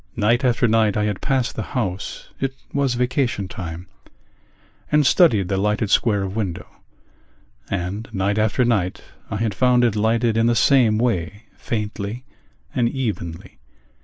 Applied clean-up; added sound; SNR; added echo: none; none; none; none.